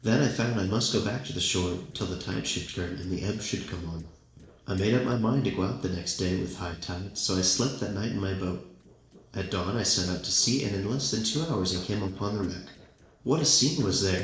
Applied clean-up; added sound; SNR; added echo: neural separator model SepFormer DNS4.